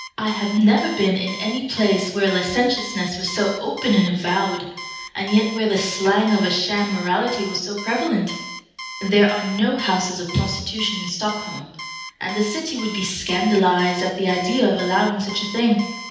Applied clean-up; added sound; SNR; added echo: none; Alarm; 14 dB; reverberation time 0.8 s.